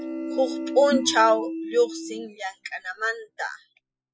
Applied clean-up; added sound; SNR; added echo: classical method Wiener filter.